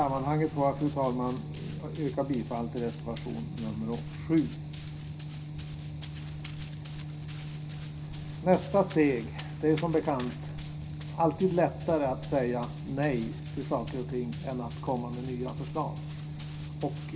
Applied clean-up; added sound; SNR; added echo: none; Run; 17 dB; reverberation time 0.4 s.